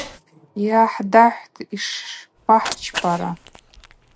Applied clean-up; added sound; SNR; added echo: none; Cat; 16 dB; none.